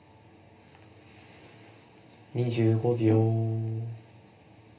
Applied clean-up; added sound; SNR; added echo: none; none; none; reverberation time 0.3 s.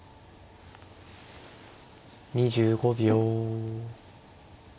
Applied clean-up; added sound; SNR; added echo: none; none; none; none.